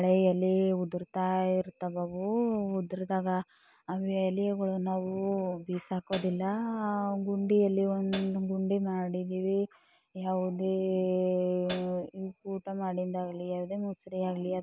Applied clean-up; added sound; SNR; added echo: none; Hi-hat; 12 dB; none.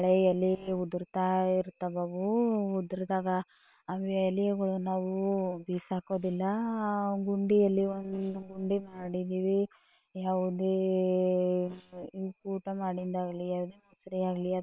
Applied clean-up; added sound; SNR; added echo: neural separator model SepFormer WHAM!.